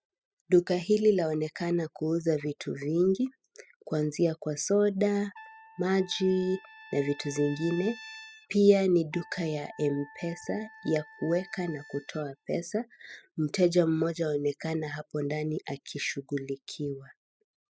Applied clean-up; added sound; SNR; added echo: classical method spectral subtraction.